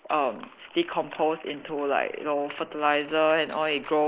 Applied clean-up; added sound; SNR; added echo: neural mask model Resemble Enhance denoiser.